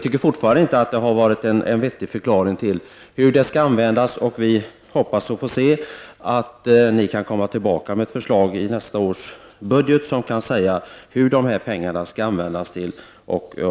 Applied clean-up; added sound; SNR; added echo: none; none; none; none.